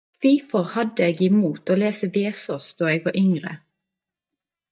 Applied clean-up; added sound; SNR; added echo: neural mask model DeepFilterNet 3.